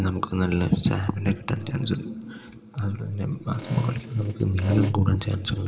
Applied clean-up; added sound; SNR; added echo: none; Fart; 9 dB; reverberation time 0.6 s.